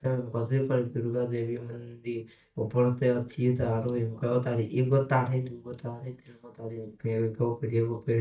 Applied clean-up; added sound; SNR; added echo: neural mask model DeepFilterNet 3.